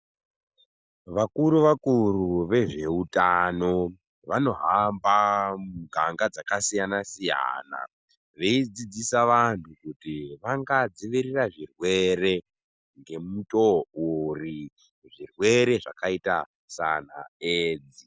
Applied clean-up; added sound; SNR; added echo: none; none; none; none.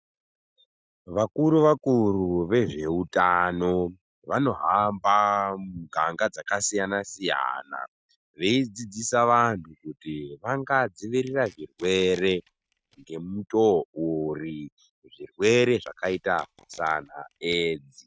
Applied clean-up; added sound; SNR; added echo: neural mask model RNNoise.